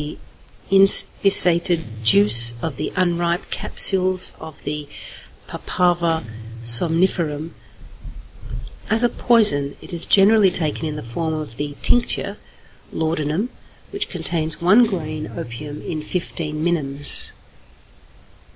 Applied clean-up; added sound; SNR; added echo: none; Guitar; 17 dB; none.